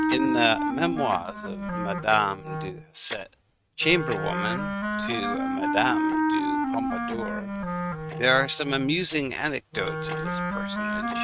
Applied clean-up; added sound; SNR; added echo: neural mask model RNNoise.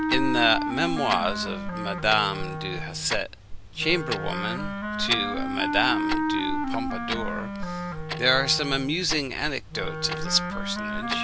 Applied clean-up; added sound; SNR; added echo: none; Wind instrument, woodwind instrument + Clock; 1 dB; none.